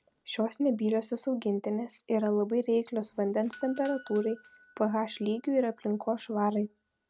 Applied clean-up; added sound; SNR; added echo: none; Doorbell; 14 dB; none.